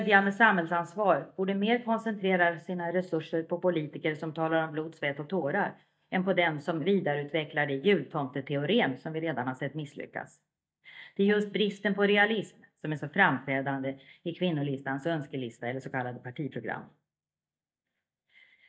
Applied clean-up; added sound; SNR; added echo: neural mask model DeepFilterNet 3.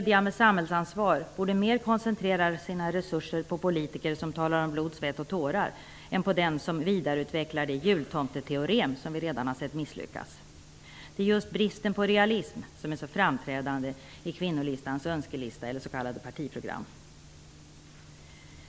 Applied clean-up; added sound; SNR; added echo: none; none; none; none.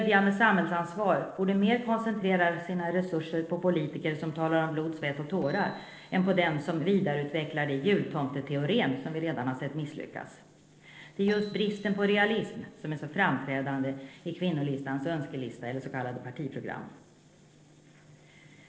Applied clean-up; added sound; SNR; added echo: neural separator model SepFormer DNS4.